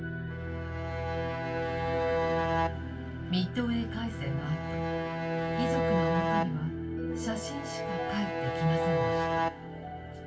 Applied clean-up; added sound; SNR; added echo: none; Bowed string instrument; -1 dB; reverberation time 0.2 s.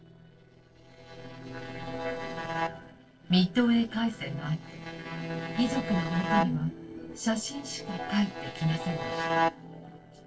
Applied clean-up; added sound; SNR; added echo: neural separator model SepFormer DNS4.